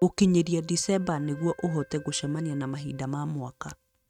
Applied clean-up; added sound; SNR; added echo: neural mask model RNNoise.